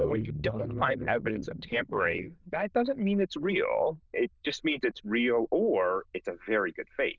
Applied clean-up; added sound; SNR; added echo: neural diffusion model UNIVERSE++.